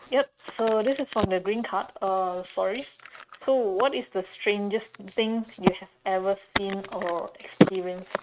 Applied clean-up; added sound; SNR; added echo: neural mask model RNNoise.